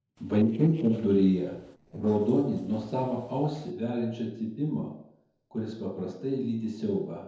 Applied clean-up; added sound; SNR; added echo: neural separator model SepFormer DNS4.